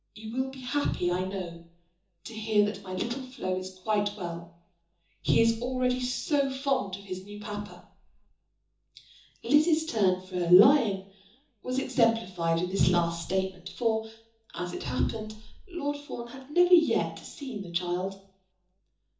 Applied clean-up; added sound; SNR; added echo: none; none; none; reverberation time 0.6 s.